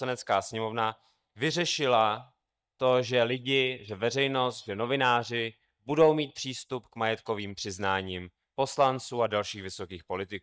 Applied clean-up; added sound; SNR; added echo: neural mask model DeepFilterNet 3.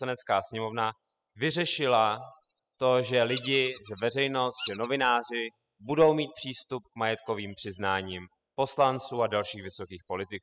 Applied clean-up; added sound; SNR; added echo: classical method spectral subtraction.